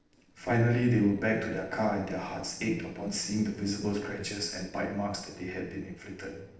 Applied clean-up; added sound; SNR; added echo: neural separator model SepFormer DNS4.